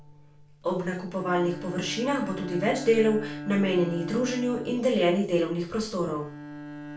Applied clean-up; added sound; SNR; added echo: none; Bowed string instrument; 13 dB; reverberation time 0.3 s.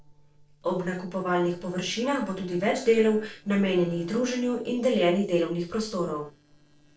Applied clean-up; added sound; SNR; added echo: neural separator model SepFormer DNS4.